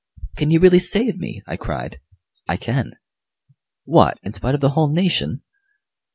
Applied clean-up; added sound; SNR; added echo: none; none; none; none.